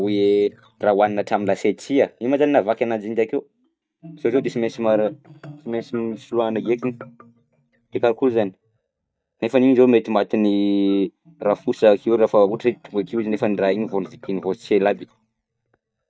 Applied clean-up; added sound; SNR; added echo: neural mask model DeepFilterNet 3.